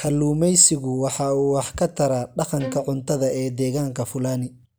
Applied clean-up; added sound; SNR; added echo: none; Bowed string instrument; 16 dB; none.